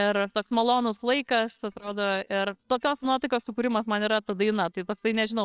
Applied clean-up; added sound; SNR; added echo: neural separator model SepFormer WHAMR!.